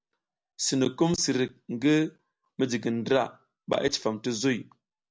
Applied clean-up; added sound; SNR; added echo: none; none; none; none.